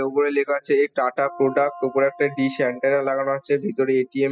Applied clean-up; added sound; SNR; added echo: classical method spectral subtraction.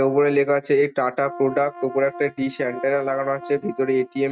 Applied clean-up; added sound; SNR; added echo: neural mask model RNNoise.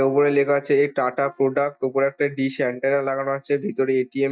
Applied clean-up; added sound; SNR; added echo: neural mask model DeepFilterNet 3.